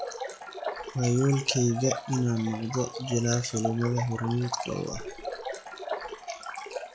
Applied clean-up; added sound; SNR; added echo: classical method log-MMSE.